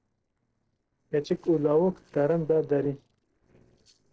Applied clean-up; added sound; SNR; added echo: neural separator model SepFormer DNS4.